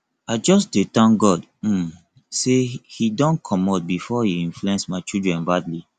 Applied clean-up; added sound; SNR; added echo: none; none; none; none.